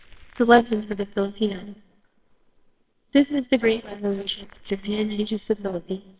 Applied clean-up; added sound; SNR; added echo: neural separator model SepFormer WHAMR!.